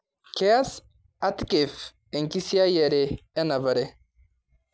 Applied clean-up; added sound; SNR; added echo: none; none; none; none.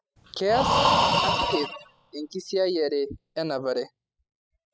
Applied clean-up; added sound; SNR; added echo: classical method spectral subtraction.